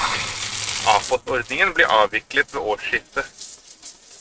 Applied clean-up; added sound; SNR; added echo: neural mask model RNNoise.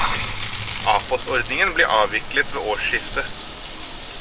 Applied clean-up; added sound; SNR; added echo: none; Bathtub (filling or washing) / Water; 4 dB; none.